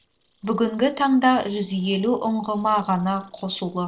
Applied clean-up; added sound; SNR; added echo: neural separator model SepFormer DNS4.